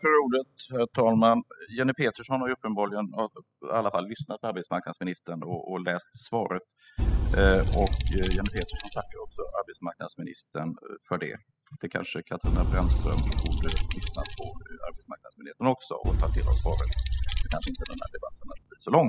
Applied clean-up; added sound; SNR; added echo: classical method spectral subtraction.